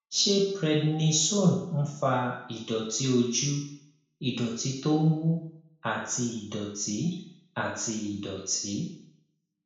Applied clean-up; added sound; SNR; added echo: none; none; none; reverberation time 0.6 s.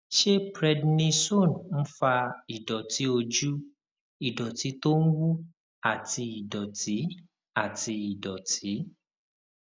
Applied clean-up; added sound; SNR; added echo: none; none; none; none.